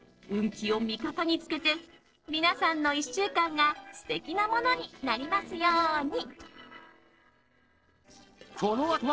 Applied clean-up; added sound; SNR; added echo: neural separator model SepFormer DNS4.